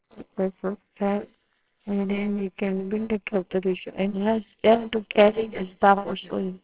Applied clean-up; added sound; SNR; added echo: neural separator model SepFormer WHAMR!.